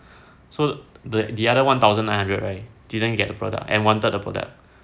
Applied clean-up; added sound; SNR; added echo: none; none; none; none.